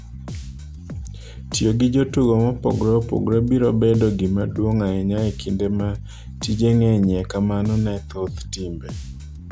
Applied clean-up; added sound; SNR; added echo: none; Bass guitar; 12 dB; none.